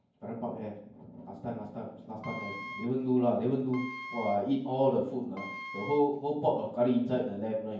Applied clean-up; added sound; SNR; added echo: none; Wind instrument, woodwind instrument; 12 dB; reverberation time 0.9 s.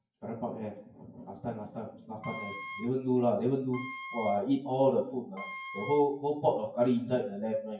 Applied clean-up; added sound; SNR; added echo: classical method WPE with log-MMSE.